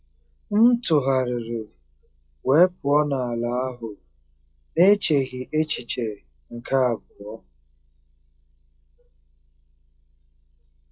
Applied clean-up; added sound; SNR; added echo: classical method log-MMSE.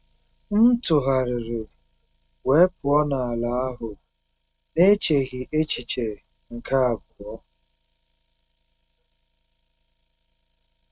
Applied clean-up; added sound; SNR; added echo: neural mask model RNNoise.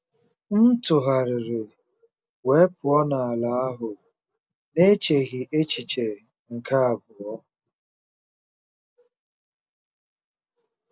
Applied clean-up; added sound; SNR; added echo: none; none; none; none.